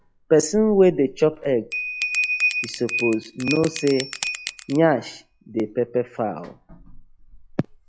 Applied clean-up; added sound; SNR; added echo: classical method log-MMSE.